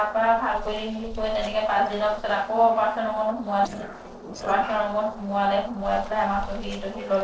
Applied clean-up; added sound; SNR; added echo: neural separator model SepFormer DNS4.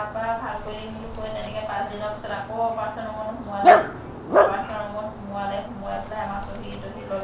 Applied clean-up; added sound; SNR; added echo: none; Dog; -5 dB; reverberation time 0.3 s.